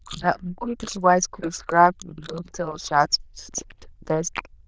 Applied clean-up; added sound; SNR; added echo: neural diffusion model UNIVERSE++.